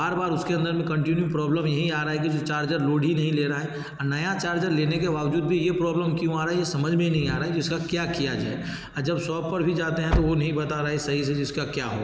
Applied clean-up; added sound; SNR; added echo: none; Engine starting; 14 dB; none.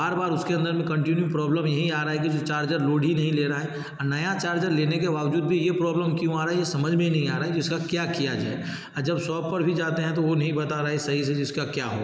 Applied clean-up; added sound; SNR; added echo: none; none; none; none.